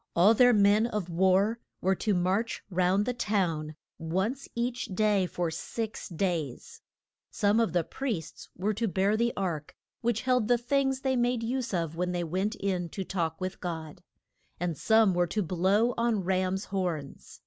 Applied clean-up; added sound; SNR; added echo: none; none; none; none.